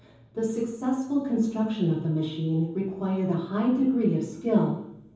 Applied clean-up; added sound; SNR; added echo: none; none; none; reverberation time 0.9 s.